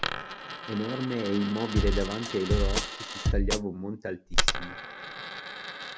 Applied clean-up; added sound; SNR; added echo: none; Coin (dropping) + Drum kit; -2 dB; none.